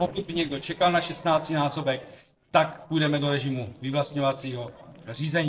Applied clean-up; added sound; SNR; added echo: neural separator model SepFormer DNS4.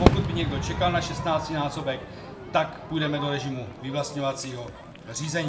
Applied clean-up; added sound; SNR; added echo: none; Crowd / Fireworks; 1 dB; reverberation time 0.4 s.